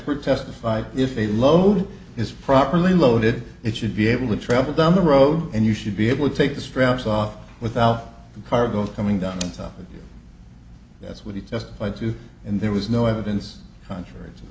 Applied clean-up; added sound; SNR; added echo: none; none; none; none.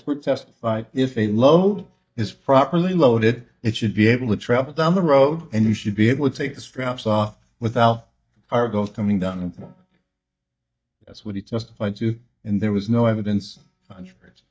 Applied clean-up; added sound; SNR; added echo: neural mask model DeepFilterNet 3.